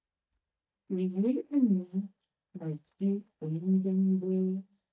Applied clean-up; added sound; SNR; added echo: neural mask model DeepFilterNet 3.